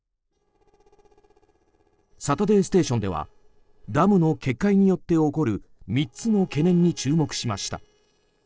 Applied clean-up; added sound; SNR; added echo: neural separator model SepFormer DNS4.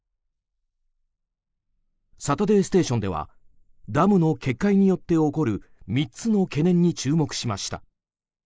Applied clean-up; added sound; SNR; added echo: neural mask model Resemble Enhance denoiser.